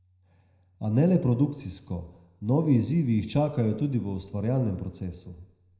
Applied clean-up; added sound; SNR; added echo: none; none; none; reverberation time 0.8 s.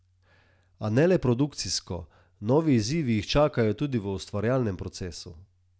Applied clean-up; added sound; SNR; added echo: none; none; none; none.